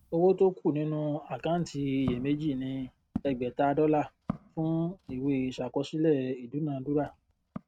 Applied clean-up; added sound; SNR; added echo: neural mask model RNNoise.